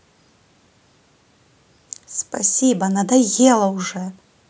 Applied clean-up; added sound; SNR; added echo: none; none; none; none.